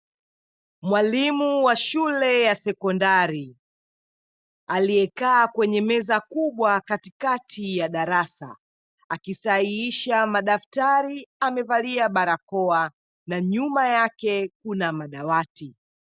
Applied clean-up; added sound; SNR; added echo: none; none; none; none.